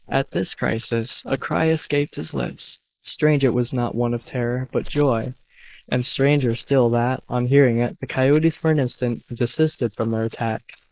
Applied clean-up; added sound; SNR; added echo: neural mask model Resemble Enhance denoiser.